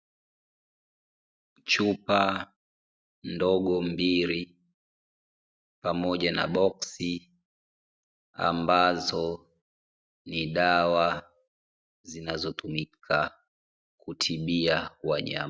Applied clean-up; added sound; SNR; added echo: none; none; none; none.